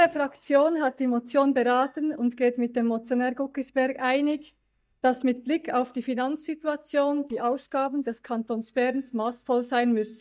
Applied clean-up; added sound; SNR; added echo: neural mask model DeepFilterNet 3.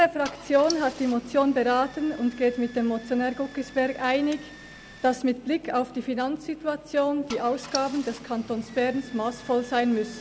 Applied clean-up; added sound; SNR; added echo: none; Engine starting / Car; 19 dB; none.